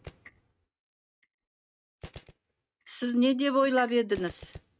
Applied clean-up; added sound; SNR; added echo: neural mask model RNNoise.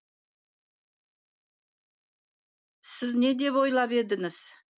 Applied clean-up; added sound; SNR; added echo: none; none; none; none.